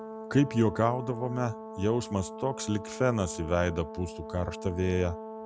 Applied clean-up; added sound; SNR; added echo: none; Brass instrument; 11 dB; none.